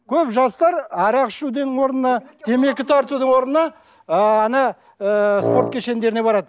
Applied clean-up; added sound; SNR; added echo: none; Wind instrument, woodwind instrument; 4 dB; none.